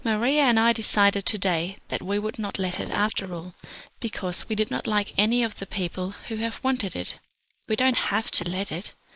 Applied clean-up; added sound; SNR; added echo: neural mask model Resemble Enhance denoiser.